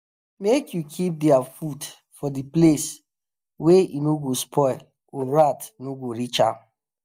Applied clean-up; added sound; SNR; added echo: neural mask model DeepFilterNet 3.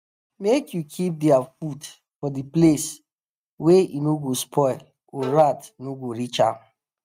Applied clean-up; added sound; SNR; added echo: neural mask model RNNoise.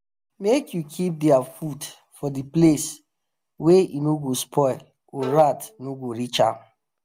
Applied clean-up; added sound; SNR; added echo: none; Bowed string instrument; 16 dB; none.